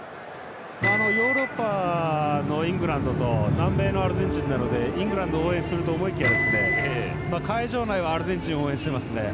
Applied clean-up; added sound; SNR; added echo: none; Microwave oven; 0 dB; none.